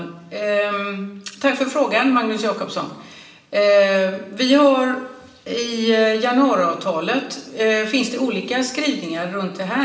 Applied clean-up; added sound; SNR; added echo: none; none; none; reverberation time 1.0 s.